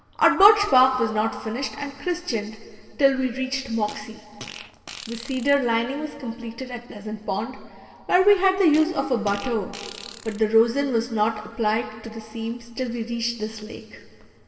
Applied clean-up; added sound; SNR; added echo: none; Fart; 18 dB; reverberation time 2.1 s.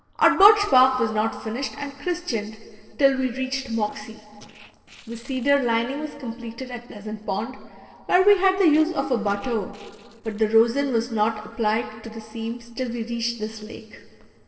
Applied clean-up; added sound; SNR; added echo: neural separator model SepFormer DNS4.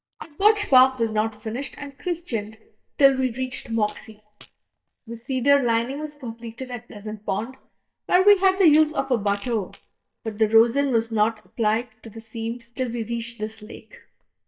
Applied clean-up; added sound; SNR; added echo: neural mask model DeepFilterNet 3.